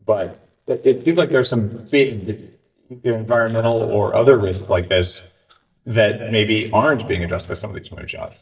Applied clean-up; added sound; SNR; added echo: neural mask model DeepFilterNet 3.